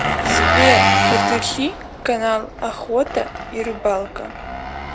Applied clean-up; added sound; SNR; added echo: none; Engine; -2 dB; none.